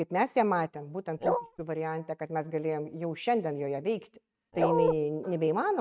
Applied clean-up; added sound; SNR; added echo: neural mask model RNNoise.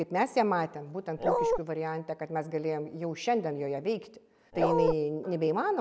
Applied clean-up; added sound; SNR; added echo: none; Bark; -4 dB; none.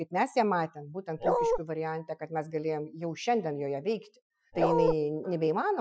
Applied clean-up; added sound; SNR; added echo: classical method Wiener filter.